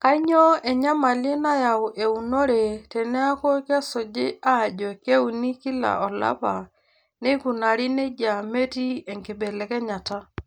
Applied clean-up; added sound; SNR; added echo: none; none; none; none.